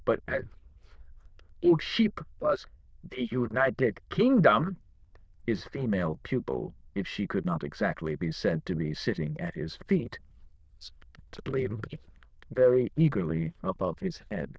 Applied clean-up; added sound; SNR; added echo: neural diffusion model UNIVERSE++.